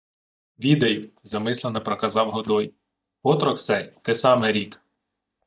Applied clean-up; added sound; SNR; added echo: neural mask model DeepFilterNet 3.